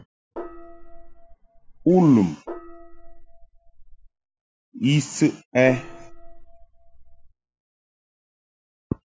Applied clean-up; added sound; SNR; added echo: classical method spectral subtraction.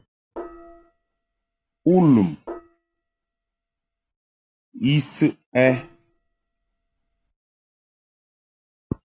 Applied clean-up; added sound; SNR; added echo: neural mask model RNNoise.